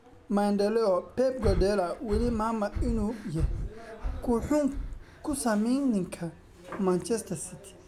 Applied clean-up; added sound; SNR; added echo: none; Breathing; 5 dB; none.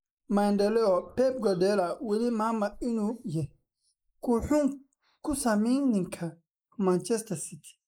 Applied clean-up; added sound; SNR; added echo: neural mask model Resemble Enhance denoiser.